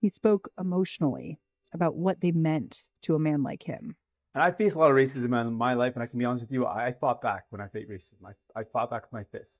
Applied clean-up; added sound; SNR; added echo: neural mask model DeepFilterNet 3.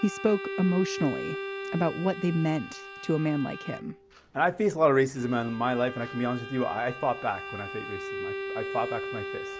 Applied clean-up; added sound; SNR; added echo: none; Bowed string instrument; 9 dB; none.